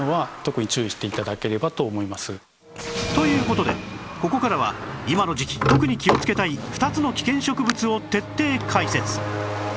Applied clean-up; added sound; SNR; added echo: none; Sliding door; 7 dB; none.